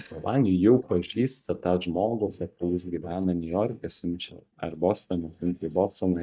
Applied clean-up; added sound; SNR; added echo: neural mask model DeepFilterNet 3.